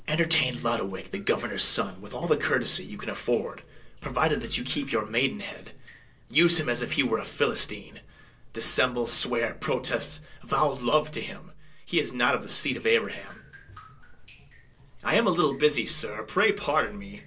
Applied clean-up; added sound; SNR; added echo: none; Drip; 19 dB; reverberation time 0.2 s.